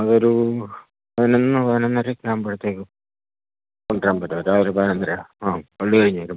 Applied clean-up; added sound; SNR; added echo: none; none; none; none.